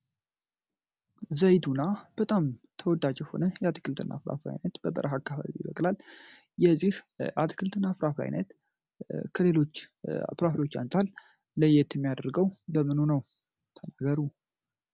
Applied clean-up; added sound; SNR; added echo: none; none; none; none.